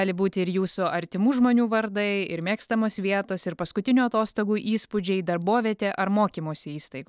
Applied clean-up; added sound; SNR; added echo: none; none; none; none.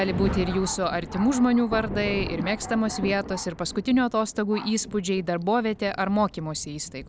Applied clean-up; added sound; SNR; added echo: none; Thunder; 10 dB; none.